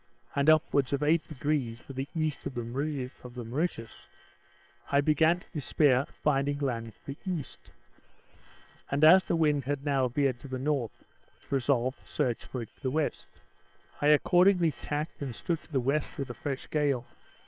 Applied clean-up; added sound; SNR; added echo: neural separator model SepFormer WHAM!.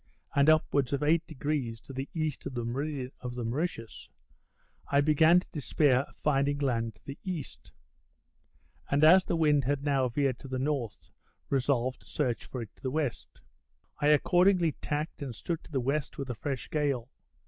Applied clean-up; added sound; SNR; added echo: none; none; none; none.